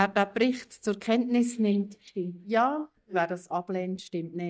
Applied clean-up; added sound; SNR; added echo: neural mask model DeepFilterNet 3.